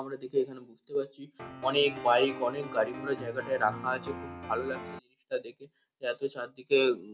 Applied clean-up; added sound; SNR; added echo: none; Piano; 10 dB; none.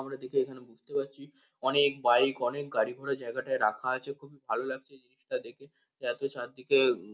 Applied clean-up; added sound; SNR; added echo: none; none; none; none.